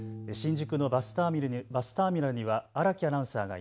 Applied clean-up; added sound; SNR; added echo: none; Piano; 17 dB; none.